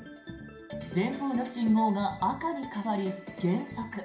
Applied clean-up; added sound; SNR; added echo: none; none; none; reverberation time 0.5 s.